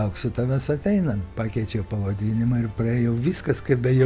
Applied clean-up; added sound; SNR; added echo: none; Musical instrument + Mechanical fan; 18 dB; none.